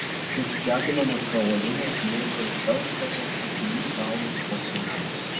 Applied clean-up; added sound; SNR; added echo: none; Wind; -1 dB; reverberation time 0.5 s.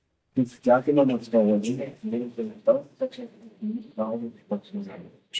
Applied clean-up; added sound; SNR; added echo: neural mask model DeepFilterNet 3.